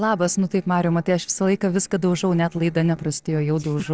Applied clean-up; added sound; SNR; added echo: neural separator model SepFormer DNS4.